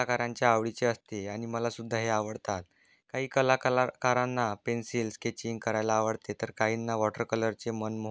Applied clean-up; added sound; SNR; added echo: none; none; none; none.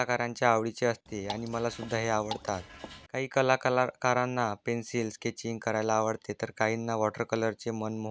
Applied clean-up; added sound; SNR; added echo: none; Drip / Water; 14 dB; none.